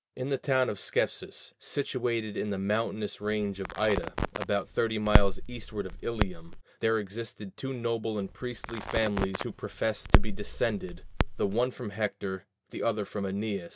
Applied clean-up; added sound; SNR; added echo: none; Crackle; -2 dB; none.